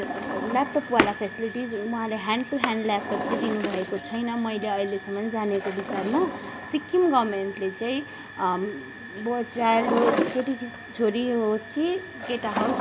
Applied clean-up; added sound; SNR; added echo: none; Drawer open or close; 6 dB; none.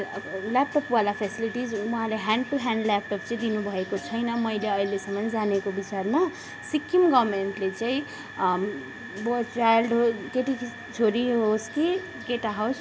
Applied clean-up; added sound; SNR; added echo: none; none; none; none.